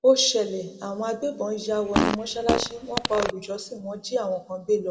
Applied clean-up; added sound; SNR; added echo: none; Fart; 1 dB; reverberation time 1.2 s.